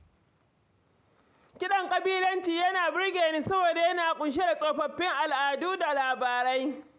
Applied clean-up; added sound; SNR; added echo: none; none; none; none.